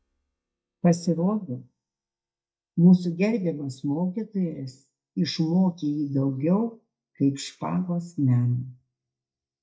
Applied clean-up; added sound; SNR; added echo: neural mask model DeepFilterNet 3.